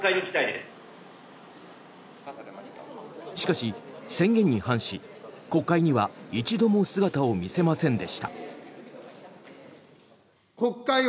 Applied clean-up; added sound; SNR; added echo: none; none; none; none.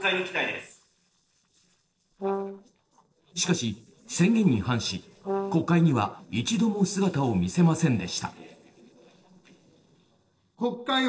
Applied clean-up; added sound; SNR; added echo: neural separator model SepFormer DNS4.